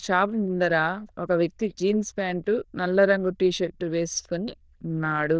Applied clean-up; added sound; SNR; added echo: neural diffusion model UNIVERSE++.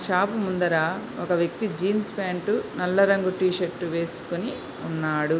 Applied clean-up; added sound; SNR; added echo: none; none; none; none.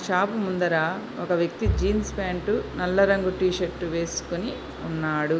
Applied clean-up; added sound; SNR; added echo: none; Bowed string instrument; 9 dB; none.